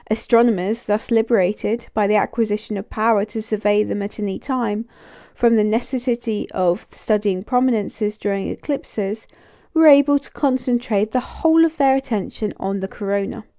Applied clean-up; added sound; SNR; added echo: none; none; none; none.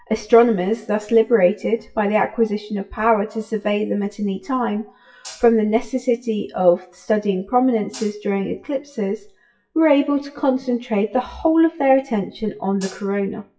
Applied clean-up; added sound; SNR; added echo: classical method WPE with log-MMSE.